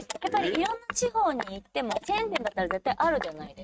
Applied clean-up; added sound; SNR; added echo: neural mask model RNNoise.